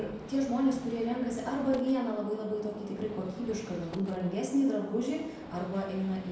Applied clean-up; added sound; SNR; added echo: none; Gunshot, gunfire; 14 dB; reverberation time 0.8 s.